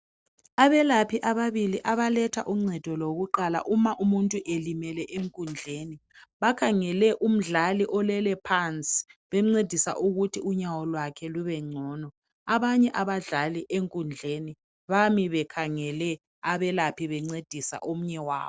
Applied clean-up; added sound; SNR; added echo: neural separator model SepFormer DNS4.